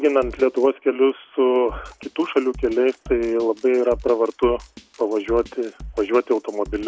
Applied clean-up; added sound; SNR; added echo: none; Drum kit; 19 dB; none.